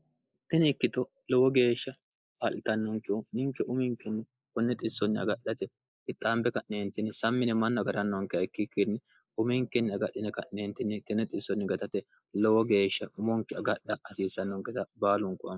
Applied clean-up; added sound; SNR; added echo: neural mask model Resemble Enhance denoiser.